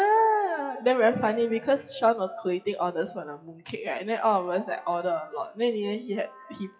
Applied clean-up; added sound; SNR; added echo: classical method WPE with log-MMSE.